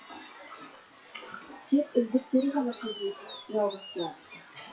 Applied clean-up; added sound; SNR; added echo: classical method WPE with log-MMSE.